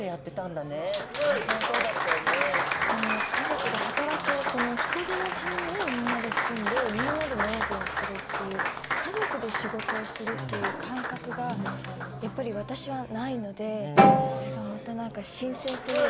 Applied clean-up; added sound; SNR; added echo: none; Applause; -5 dB; none.